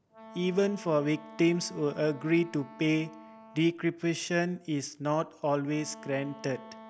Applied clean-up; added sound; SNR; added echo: none; Wind instrument, woodwind instrument; 19 dB; none.